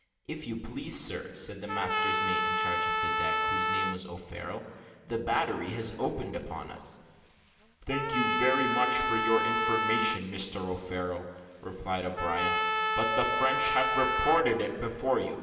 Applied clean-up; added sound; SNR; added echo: none; Trumpet; -1 dB; reverberation time 2.4 s.